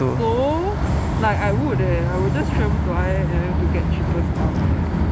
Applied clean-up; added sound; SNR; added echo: none; none; none; none.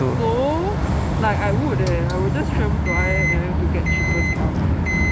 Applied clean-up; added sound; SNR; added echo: none; Microwave oven; 9 dB; none.